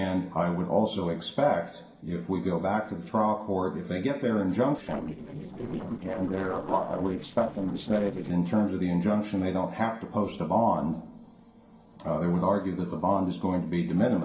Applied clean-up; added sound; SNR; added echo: neural separator model SepFormer DNS4.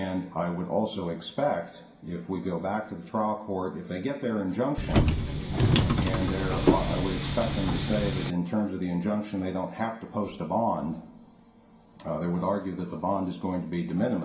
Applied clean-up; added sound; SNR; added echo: none; Subway, metro, underground; -4 dB; reverberation time 0.5 s.